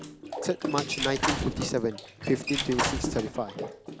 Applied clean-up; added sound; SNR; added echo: none; Bathtub (filling or washing) / Water / Splash, splatter + Squeak / Slam / Wood; 2 dB; none.